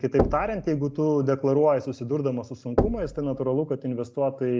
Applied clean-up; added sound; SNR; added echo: none; Knock; 6 dB; none.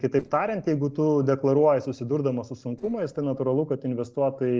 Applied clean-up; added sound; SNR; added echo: neural separator model SepFormer DNS4.